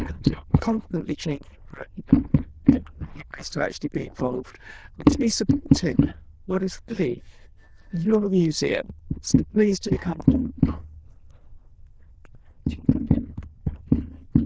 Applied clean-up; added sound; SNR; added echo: neural diffusion model UNIVERSE++.